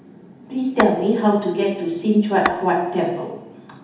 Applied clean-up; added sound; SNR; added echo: none; Tap / Glass; 11 dB; reverberation time 0.8 s.